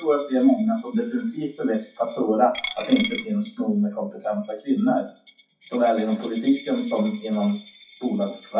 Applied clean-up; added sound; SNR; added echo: classical method WPE with log-MMSE.